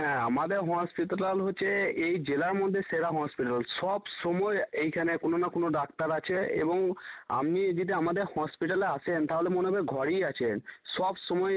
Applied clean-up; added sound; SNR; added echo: none; none; none; none.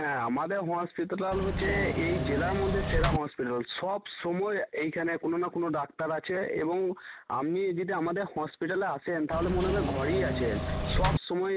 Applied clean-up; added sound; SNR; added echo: none; Engine / Mechanisms; -1 dB; none.